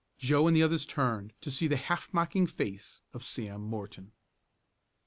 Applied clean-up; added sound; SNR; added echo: none; none; none; none.